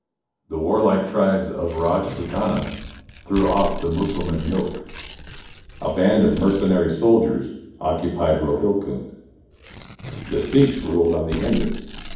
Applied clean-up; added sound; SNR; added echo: none; Tearing; 13 dB; reverberation time 1.2 s.